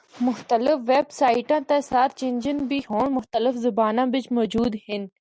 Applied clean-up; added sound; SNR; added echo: none; none; none; none.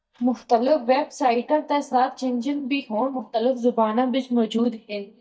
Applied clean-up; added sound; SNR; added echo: neural mask model DeepFilterNet 3.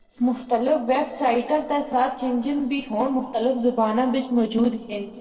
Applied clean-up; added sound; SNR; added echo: neural separator model SepFormer DNS4.